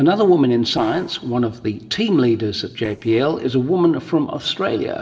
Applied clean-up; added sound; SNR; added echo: neural separator model SepFormer DNS4.